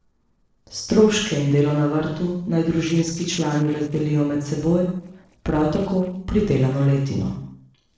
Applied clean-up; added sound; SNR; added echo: neural separator model SepFormer DNS4.